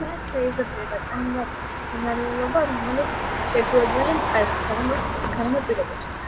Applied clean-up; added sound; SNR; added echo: none; Motor vehicle (road); 2 dB; reverberation time 1.3 s.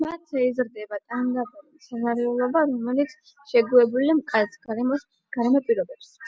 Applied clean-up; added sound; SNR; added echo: none; none; none; none.